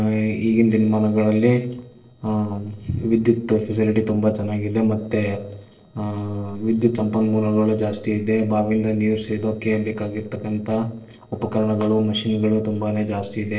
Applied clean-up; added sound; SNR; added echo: neural separator model SepFormer DNS4.